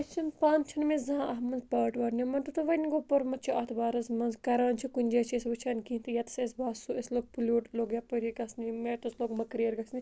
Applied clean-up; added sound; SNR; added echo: none; none; none; none.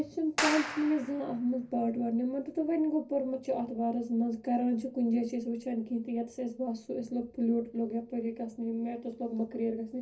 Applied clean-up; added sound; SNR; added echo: none; Clapping; 5 dB; reverberation time 0.4 s.